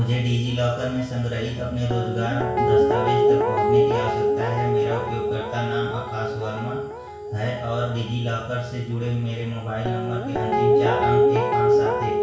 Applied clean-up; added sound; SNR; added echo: none; Guitar; -2 dB; reverberation time 0.6 s.